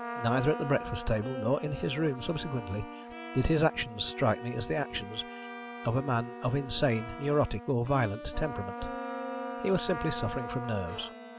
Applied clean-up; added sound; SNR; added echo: none; Bowed string instrument + Trumpet; 9 dB; none.